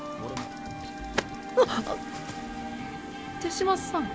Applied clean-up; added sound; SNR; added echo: none; Subway, metro, underground / Train; 12 dB; none.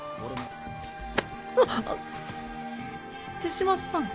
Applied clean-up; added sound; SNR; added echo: none; none; none; none.